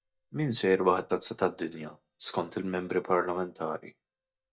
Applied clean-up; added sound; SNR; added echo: neural mask model DeepFilterNet 3.